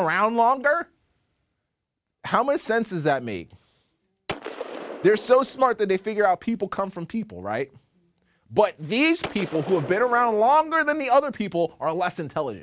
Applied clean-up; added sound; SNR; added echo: none; Gunshot, gunfire; 14 dB; none.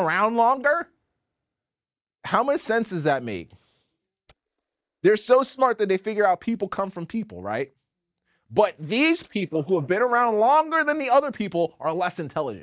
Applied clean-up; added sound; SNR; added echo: neural mask model DeepFilterNet 3.